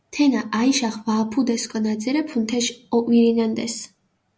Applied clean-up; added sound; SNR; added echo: none; none; none; none.